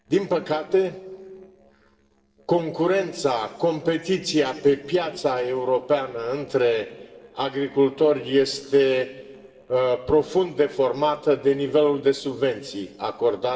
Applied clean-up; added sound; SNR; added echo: neural separator model SepFormer DNS4.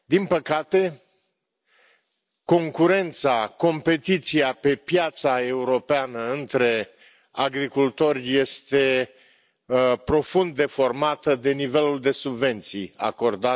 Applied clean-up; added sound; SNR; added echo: none; none; none; none.